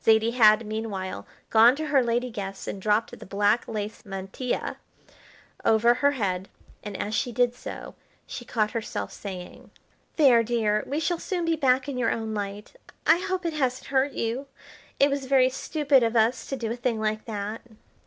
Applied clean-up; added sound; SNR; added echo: none; none; none; none.